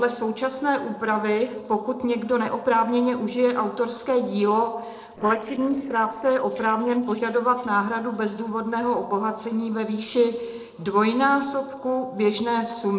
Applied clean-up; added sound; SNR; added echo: neural separator model SepFormer DNS4.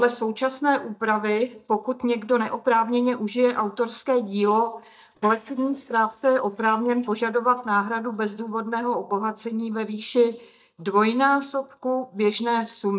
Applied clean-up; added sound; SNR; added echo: neural mask model DeepFilterNet 3.